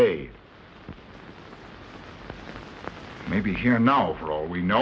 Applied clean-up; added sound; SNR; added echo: none; none; none; none.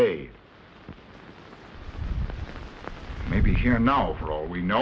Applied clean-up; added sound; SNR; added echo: none; Wind; 1 dB; none.